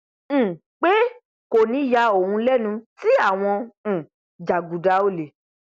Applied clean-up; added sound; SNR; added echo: none; none; none; none.